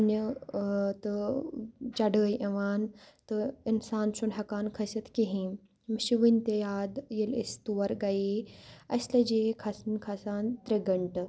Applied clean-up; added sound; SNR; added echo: none; none; none; none.